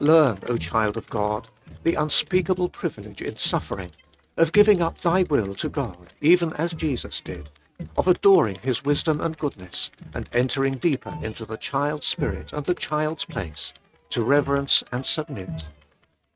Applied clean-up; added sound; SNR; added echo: neural mask model RNNoise.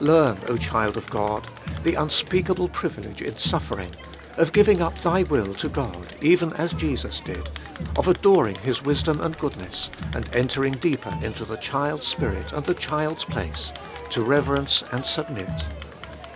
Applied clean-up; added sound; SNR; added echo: none; Crowd; 10 dB; none.